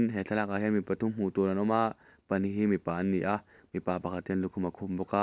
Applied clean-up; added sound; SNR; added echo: none; none; none; none.